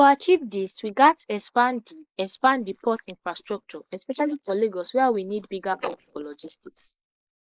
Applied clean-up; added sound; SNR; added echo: neural mask model Resemble Enhance denoiser.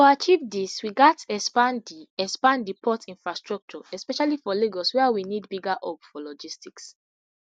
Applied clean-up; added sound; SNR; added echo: none; none; none; none.